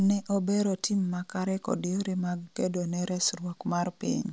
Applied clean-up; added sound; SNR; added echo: none; none; none; none.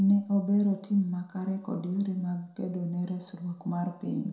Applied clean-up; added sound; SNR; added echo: none; none; none; reverberation time 0.5 s.